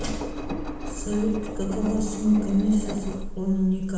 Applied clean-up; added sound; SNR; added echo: none; Engine; 5 dB; reverberation time 0.7 s.